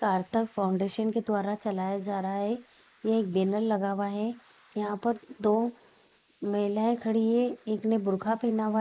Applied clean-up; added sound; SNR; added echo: neural mask model Resemble Enhance denoiser.